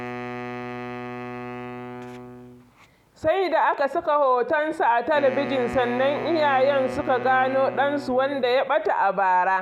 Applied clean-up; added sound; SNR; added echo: none; Wind instrument, woodwind instrument; 12 dB; none.